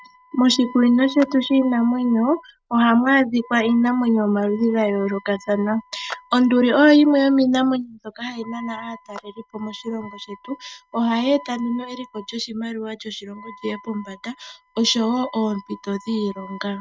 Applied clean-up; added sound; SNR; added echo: neural mask model RNNoise.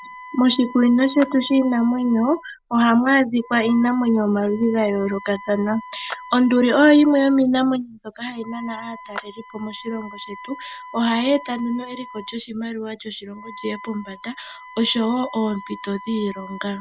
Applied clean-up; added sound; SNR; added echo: none; Wind instrument, woodwind instrument + Clapping; 18 dB; none.